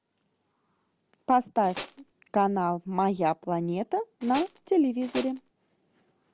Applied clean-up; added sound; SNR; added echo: none; Tools; 12 dB; none.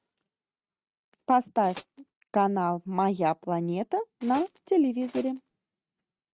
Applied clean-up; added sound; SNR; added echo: neural mask model RNNoise.